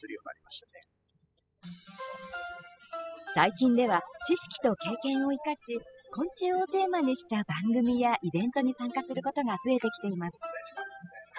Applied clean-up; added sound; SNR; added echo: classical method spectral subtraction.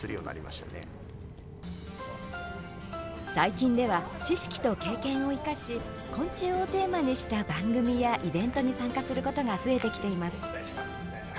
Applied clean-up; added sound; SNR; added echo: none; Walk, footsteps; 13 dB; none.